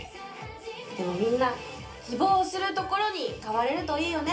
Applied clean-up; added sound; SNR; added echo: none; none; none; reverberation time 0.3 s.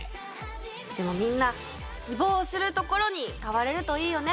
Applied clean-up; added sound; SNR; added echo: none; none; none; none.